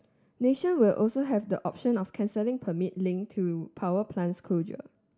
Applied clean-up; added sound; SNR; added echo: none; none; none; none.